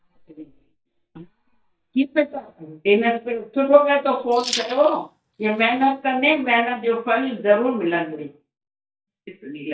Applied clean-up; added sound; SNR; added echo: neural mask model DeepFilterNet 3.